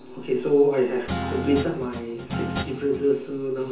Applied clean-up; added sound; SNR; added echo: none; Guitar; 7 dB; reverberation time 0.6 s.